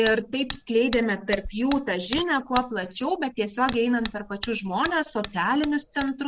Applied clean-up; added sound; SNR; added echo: none; Hammer; 3 dB; none.